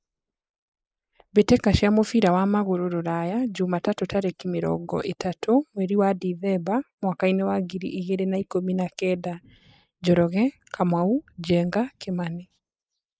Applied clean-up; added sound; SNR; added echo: neural mask model Resemble Enhance denoiser.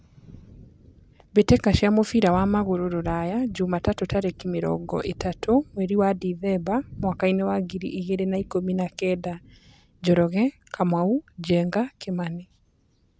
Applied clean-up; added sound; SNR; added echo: none; Thunder; 20 dB; none.